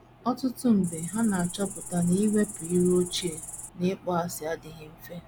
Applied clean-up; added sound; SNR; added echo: none; Cricket; 12 dB; none.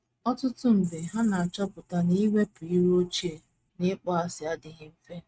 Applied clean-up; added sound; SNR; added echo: neural mask model RNNoise.